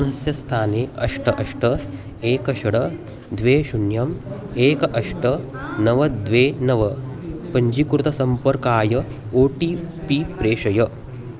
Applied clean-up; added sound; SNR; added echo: none; Typing; 18 dB; none.